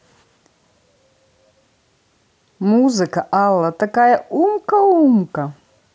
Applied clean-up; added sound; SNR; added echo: none; none; none; none.